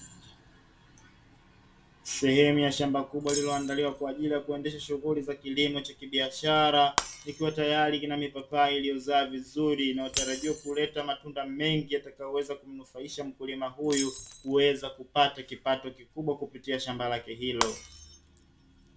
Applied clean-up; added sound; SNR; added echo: none; Shatter; 13 dB; reverberation time 0.2 s.